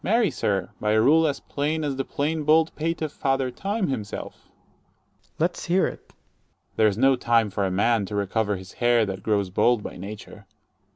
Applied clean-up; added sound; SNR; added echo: none; none; none; none.